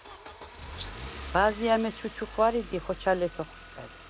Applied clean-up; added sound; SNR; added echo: none; Rattle + Engine starting / Car; 13 dB; none.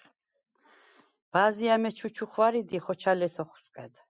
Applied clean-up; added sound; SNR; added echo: none; none; none; none.